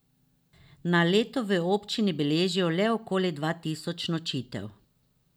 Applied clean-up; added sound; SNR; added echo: none; none; none; none.